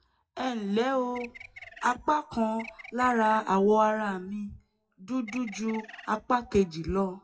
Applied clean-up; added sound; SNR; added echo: classical method WPE with log-MMSE.